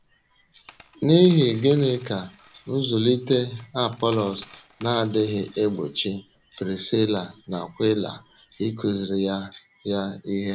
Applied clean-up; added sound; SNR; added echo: none; Coin (dropping); 9 dB; none.